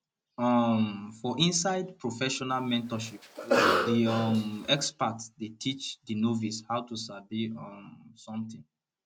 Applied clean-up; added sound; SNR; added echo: none; Cough; -1 dB; none.